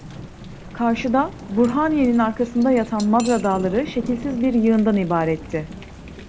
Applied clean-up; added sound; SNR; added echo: none; Cutlery, silverware / Dishes, pots, and pans + Thunder / Rain; 15 dB; none.